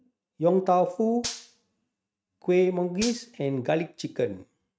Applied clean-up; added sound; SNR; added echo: neural mask model RNNoise.